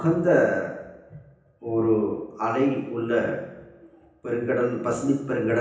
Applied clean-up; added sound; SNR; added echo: none; none; none; reverberation time 0.9 s.